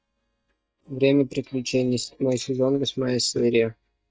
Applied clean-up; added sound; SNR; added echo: neural mask model DeepFilterNet 3.